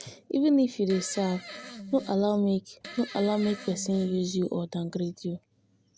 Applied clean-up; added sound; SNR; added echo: none; Fart; 15 dB; none.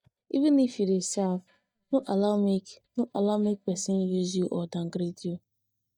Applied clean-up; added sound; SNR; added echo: neural mask model DeepFilterNet 3.